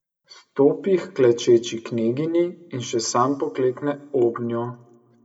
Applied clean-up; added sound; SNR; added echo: none; none; none; reverberation time 1.0 s.